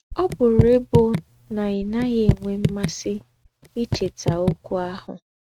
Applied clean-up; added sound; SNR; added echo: neural mask model RNNoise.